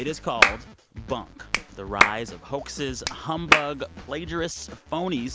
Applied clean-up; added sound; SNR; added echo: none; Clapping; -3 dB; none.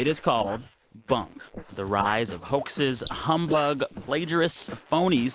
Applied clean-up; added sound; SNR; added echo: neural mask model Resemble Enhance denoiser.